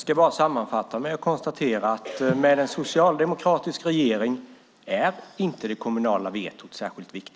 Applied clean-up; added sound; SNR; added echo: none; none; none; none.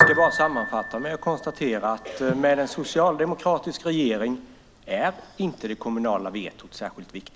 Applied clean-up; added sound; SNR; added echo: none; Piano; 4 dB; none.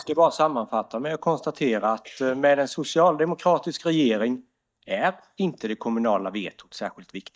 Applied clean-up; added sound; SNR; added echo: neural mask model DeepFilterNet 3.